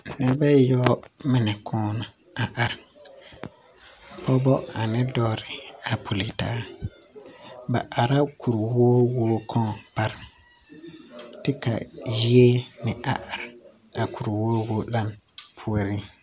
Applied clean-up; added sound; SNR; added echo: none; none; none; none.